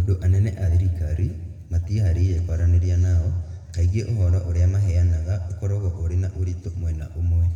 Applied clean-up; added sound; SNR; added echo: none; none; none; reverberation time 1.8 s.